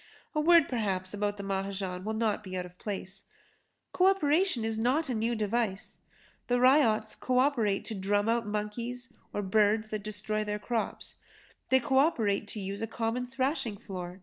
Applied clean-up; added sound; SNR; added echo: neural separator model SepFormer DNS4.